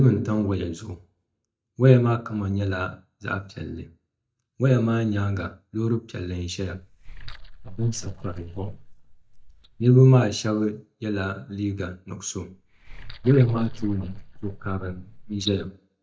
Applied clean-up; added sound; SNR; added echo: neural mask model DeepFilterNet 3.